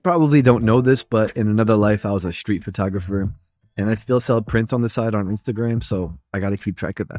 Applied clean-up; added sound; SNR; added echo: neural mask model DeepFilterNet 3.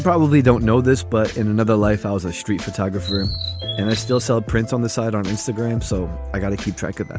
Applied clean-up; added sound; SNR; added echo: none; Chirp, tweet; 11 dB; none.